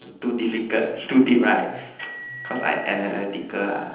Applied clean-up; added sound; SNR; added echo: none; Telephone; 16 dB; reverberation time 0.9 s.